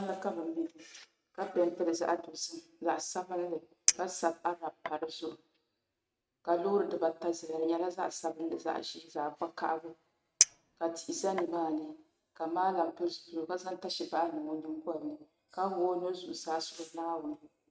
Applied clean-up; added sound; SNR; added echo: neural mask model RNNoise.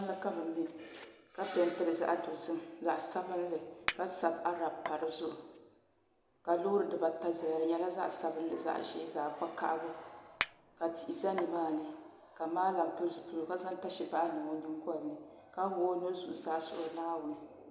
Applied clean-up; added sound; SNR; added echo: none; Chink, clink; -1 dB; none.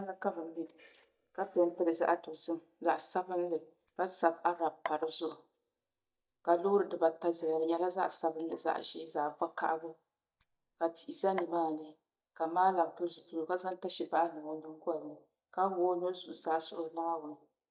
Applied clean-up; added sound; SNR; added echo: neural mask model DeepFilterNet 3.